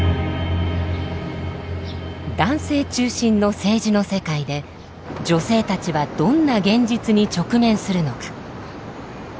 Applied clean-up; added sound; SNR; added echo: none; none; none; none.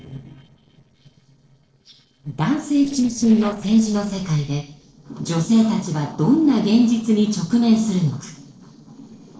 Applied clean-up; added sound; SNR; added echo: neural separator model SepFormer DNS4.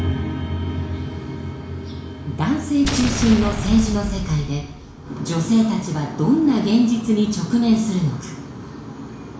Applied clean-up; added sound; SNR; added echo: none; Explosion; 6 dB; reverberation time 0.7 s.